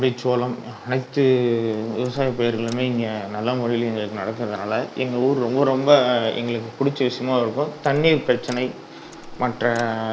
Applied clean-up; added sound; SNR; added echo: none; Door; 19 dB; none.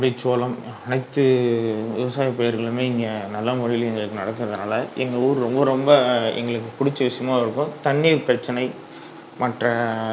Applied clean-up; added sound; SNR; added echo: none; none; none; none.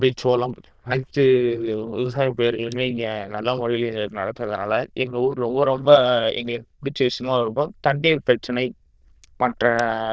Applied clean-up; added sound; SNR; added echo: neural diffusion model UNIVERSE++.